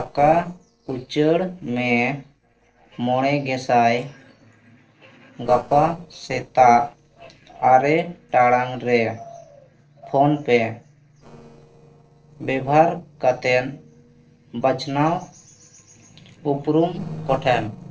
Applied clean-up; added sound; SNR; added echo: neural separator model SepFormer DNS4.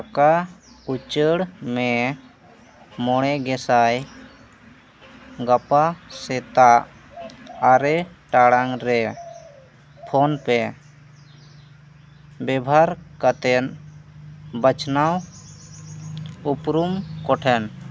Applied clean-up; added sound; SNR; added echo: none; none; none; none.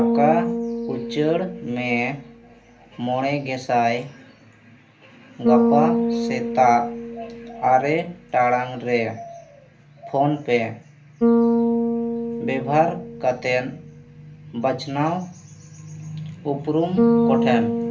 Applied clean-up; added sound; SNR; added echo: none; Bass guitar; 1 dB; reverberation time 0.3 s.